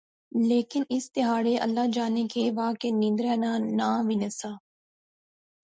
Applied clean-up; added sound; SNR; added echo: none; none; none; none.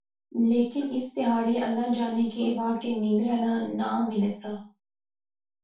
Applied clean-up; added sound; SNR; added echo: none; none; none; reverberation time 0.3 s.